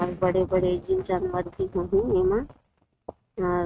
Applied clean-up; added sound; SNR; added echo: neural mask model RNNoise.